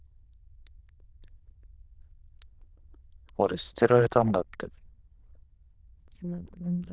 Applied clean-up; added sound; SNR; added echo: neural diffusion model UNIVERSE++.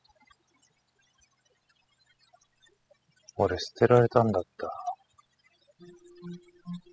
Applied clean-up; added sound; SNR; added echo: classical method spectral subtraction.